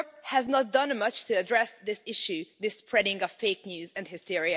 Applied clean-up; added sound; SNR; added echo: none; none; none; none.